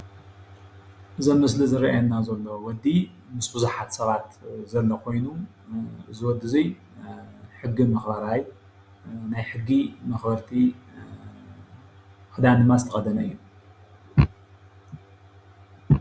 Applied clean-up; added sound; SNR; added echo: none; none; none; none.